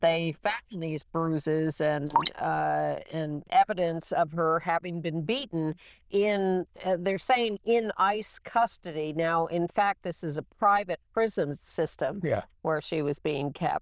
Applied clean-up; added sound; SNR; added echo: neural diffusion model UNIVERSE++.